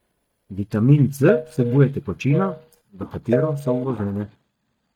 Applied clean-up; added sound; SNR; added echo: neural mask model DeepFilterNet 3.